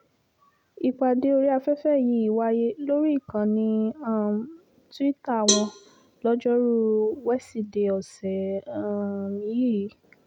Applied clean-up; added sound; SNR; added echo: none; Cowbell; 6 dB; none.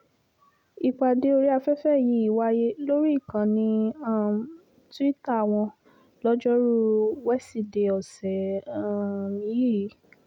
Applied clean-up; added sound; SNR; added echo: none; none; none; none.